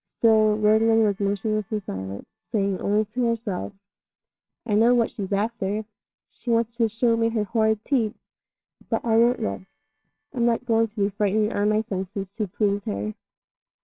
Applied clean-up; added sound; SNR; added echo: neural separator model SepFormer WHAMR!.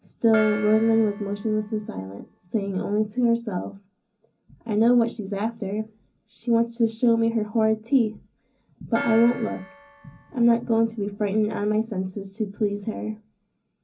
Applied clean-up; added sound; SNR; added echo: none; Gong; 15 dB; reverberation time 0.3 s.